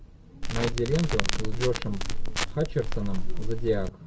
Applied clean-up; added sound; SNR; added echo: none; Crackle; -4 dB; none.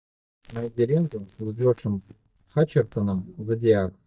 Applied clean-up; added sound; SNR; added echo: neural mask model DeepFilterNet 3.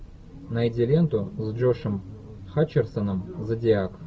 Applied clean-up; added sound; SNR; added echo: none; none; none; none.